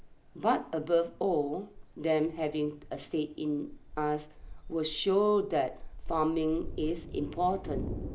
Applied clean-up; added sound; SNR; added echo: none; Thunder; 11 dB; none.